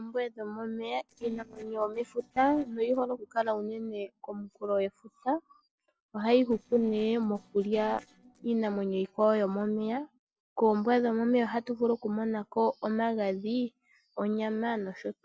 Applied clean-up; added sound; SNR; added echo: neural separator model SepFormer DNS4.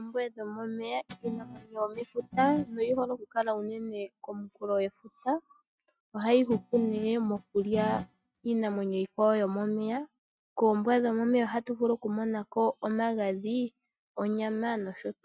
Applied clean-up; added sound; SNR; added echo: neural mask model RNNoise.